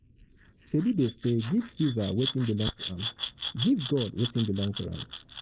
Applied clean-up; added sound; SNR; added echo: neural mask model Resemble Enhance denoiser.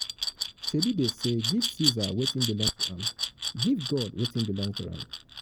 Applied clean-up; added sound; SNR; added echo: none; Glass; 2 dB; none.